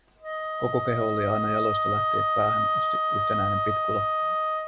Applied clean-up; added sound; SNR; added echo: none; Wind instrument, woodwind instrument; -5 dB; none.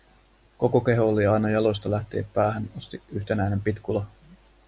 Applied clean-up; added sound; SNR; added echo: none; none; none; none.